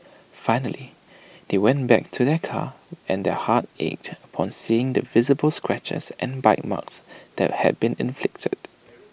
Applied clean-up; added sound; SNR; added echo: none; none; none; none.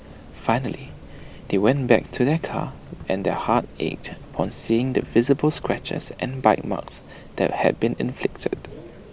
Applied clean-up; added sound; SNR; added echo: none; Subway, metro, underground; 17 dB; none.